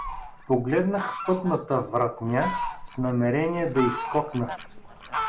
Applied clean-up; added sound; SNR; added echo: none; Fowl; 8 dB; none.